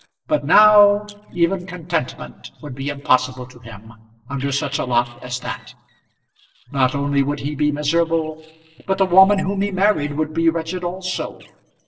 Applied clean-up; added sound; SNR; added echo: neural separator model SepFormer DNS4.